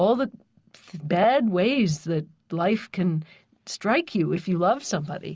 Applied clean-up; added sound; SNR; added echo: none; none; none; none.